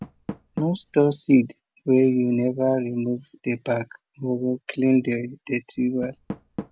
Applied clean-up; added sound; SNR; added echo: none; Door; 19 dB; none.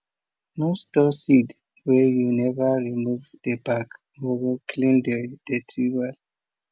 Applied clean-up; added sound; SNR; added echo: none; none; none; none.